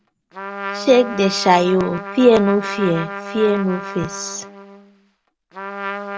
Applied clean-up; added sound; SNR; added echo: none; Trumpet; 10 dB; none.